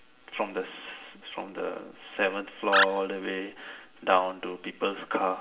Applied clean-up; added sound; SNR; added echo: none; Animal; -2 dB; reverberation time 0.5 s.